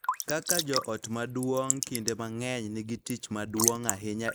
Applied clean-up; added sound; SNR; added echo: neural mask model Resemble Enhance denoiser.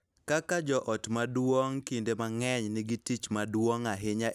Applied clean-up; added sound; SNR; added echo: none; none; none; none.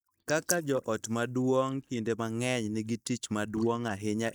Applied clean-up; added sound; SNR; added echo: neural mask model DeepFilterNet 3.